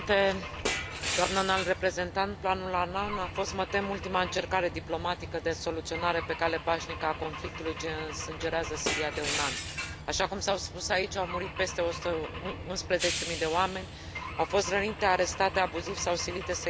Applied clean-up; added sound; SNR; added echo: none; Glass / Engine / Car + Train; 7 dB; none.